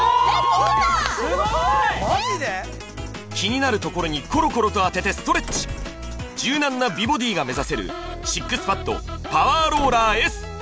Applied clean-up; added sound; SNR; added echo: none; Slam; 16 dB; none.